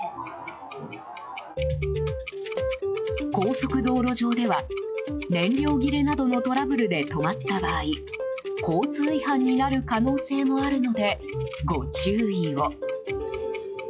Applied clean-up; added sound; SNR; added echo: classical method log-MMSE.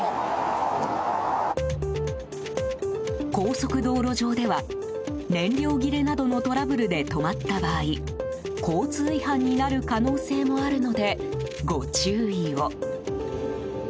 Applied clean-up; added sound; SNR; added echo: none; none; none; none.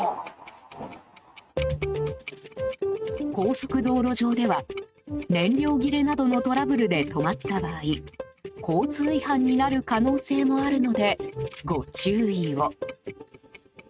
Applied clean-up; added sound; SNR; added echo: neural mask model RNNoise.